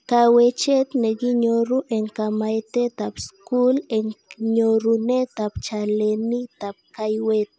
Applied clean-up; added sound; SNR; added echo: none; none; none; none.